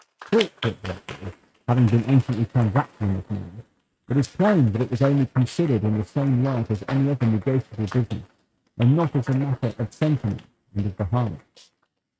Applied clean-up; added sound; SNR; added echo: neural mask model RNNoise.